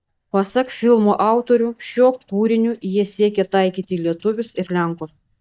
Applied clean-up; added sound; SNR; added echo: neural mask model DeepFilterNet 3.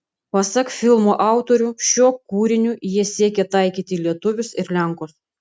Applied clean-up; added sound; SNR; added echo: none; none; none; none.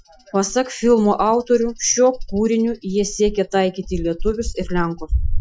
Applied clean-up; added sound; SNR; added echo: classical method Wiener filter.